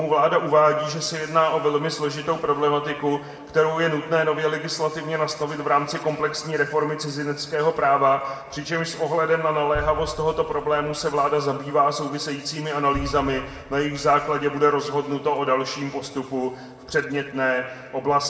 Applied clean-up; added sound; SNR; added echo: none; Boom; 17 dB; reverberation time 1.3 s.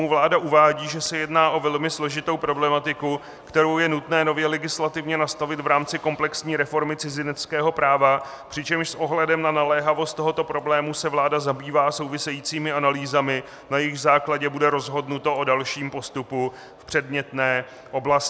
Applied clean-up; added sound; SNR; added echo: none; none; none; none.